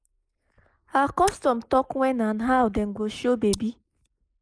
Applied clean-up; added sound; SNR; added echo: neural mask model Resemble Enhance denoiser.